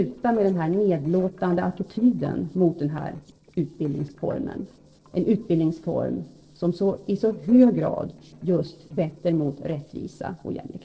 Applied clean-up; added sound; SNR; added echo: neural separator model SepFormer DNS4.